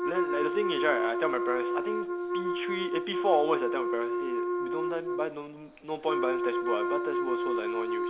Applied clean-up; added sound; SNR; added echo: none; Wind instrument, woodwind instrument; -2 dB; none.